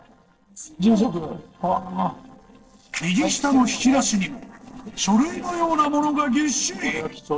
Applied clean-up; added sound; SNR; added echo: neural separator model SepFormer DNS4.